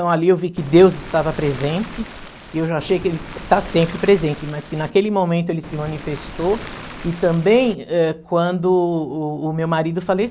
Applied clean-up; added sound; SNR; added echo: none; Waves, surf; 15 dB; none.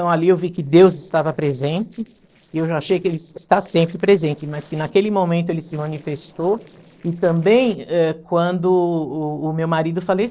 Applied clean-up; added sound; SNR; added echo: neural separator model SepFormer DNS4.